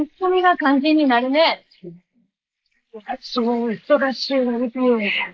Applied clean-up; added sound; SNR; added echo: neural mask model Resemble Enhance denoiser.